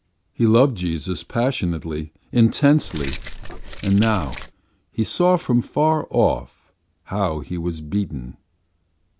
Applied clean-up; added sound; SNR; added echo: none; Keys jangling; 10 dB; none.